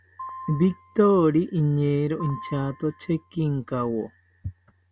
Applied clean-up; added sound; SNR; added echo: none; Piano; 18 dB; none.